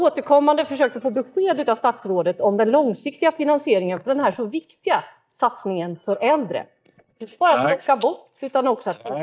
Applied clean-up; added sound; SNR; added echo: neural mask model DeepFilterNet 3.